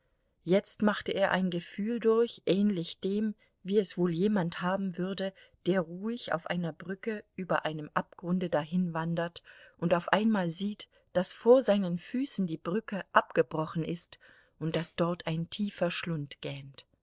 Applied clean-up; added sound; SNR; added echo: neural separator model SepFormer DNS4.